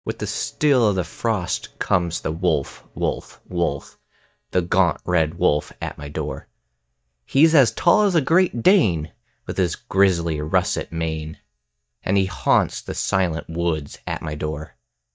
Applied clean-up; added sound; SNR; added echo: neural mask model DeepFilterNet 3.